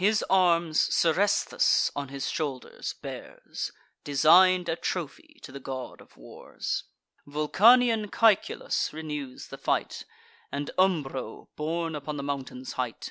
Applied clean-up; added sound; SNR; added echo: none; none; none; none.